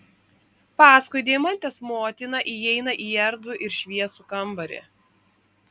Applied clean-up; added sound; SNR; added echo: none; none; none; none.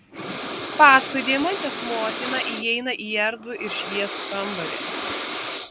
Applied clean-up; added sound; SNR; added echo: none; Breathing; 7 dB; none.